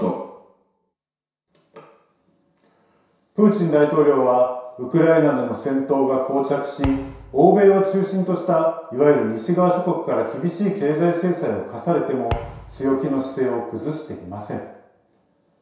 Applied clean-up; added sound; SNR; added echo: none; Thump, thud; 14 dB; reverberation time 0.7 s.